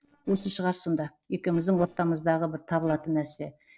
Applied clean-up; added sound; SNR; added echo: neural separator model SepFormer DNS4.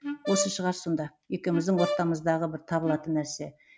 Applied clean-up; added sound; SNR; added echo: none; Wind instrument, woodwind instrument + Brass instrument; 7 dB; none.